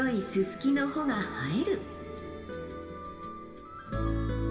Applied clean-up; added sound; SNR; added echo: none; none; none; reverberation time 2.2 s.